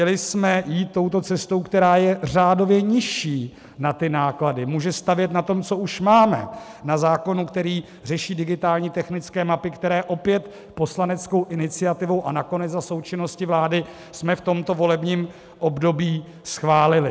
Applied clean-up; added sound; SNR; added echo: none; none; none; none.